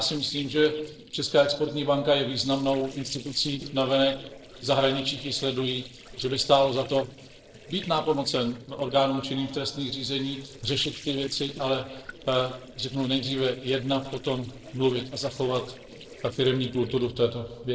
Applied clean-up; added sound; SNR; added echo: neural separator model SepFormer DNS4.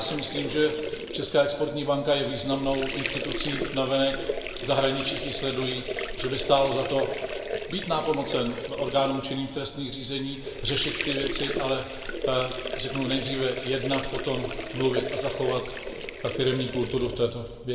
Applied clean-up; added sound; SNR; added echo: none; Sink (filling or washing) / Water; 6 dB; reverberation time 1.2 s.